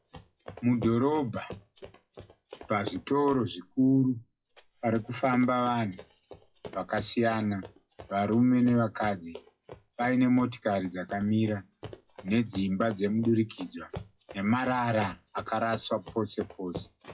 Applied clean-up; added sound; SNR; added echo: classical method WPE with log-MMSE.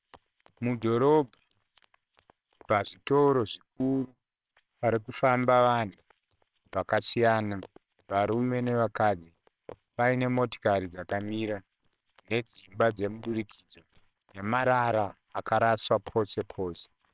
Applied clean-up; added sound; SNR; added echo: neural separator model SepFormer WHAMR!.